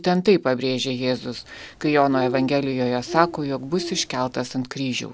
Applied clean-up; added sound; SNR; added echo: none; Bird; 13 dB; none.